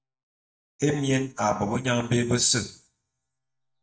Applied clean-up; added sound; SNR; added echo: neural mask model DeepFilterNet 3.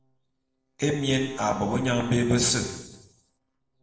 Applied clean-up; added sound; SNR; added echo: neural separator model SepFormer DNS4.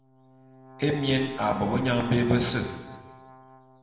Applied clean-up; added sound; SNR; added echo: none; Brass instrument; 18 dB; reverberation time 1.2 s.